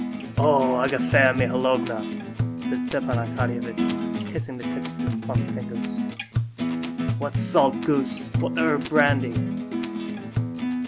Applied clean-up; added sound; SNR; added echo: none; Acoustic guitar; -1 dB; none.